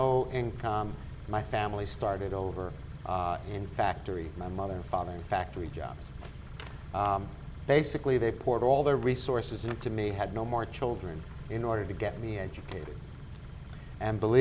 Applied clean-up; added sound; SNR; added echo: none; Idling / Car; 14 dB; none.